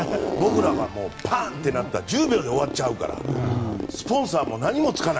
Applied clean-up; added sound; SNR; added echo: none; Zipper (clothing); 6 dB; none.